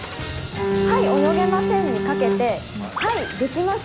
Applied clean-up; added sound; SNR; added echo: none; Bowed string instrument; -2 dB; none.